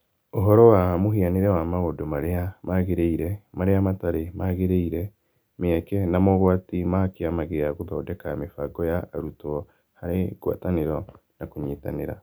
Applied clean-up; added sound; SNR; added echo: none; none; none; none.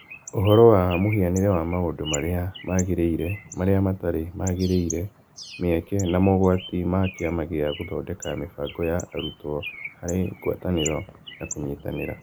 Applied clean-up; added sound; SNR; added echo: none; Bird; 16 dB; none.